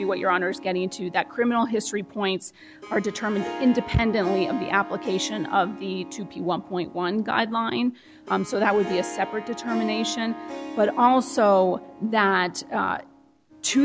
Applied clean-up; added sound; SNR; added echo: none; Harp; 13 dB; none.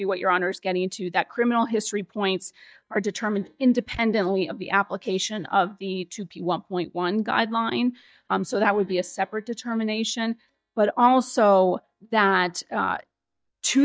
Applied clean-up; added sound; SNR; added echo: neural mask model DeepFilterNet 3.